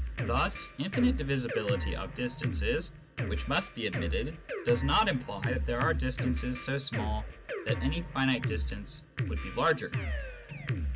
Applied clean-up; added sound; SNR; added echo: none; Drum kit; 2 dB; none.